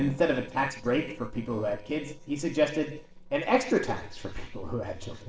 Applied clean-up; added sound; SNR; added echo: neural separator model SepFormer DNS4.